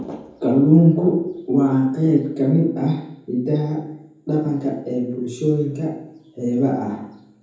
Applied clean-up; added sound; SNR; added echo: none; none; none; reverberation time 0.9 s.